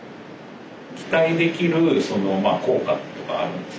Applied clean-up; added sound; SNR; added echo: none; none; none; none.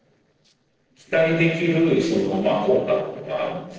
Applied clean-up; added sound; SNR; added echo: neural separator model SepFormer DNS4.